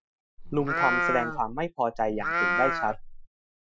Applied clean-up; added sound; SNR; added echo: classical method Wiener filter.